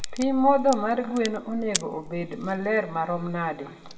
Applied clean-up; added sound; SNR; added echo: none; Crack; 14 dB; reverberation time 1.4 s.